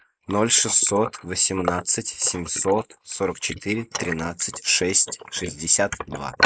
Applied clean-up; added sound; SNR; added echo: neural mask model Resemble Enhance denoiser.